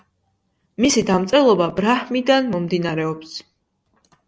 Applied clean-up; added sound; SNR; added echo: none; none; none; none.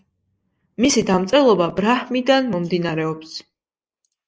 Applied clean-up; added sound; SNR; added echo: neural mask model Resemble Enhance denoiser.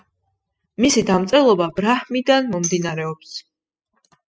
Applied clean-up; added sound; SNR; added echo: classical method spectral subtraction.